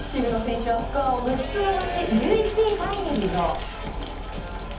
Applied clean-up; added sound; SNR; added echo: none; Gull, seagull; 10 dB; reverberation time 0.7 s.